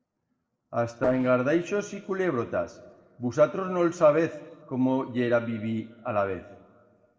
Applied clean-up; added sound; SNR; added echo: neural separator model SepFormer DNS4.